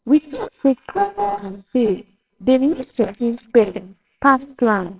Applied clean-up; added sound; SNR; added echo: neural separator model SepFormer WHAMR!.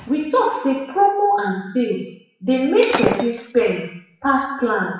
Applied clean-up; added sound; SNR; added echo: classical method WPE with log-MMSE.